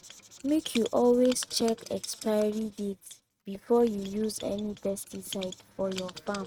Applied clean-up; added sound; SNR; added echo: neural mask model RNNoise.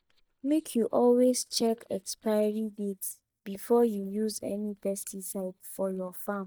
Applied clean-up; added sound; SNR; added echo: neural mask model DeepFilterNet 3.